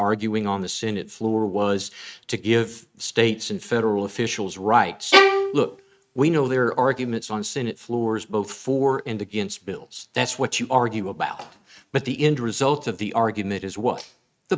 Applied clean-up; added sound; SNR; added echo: neural mask model RNNoise.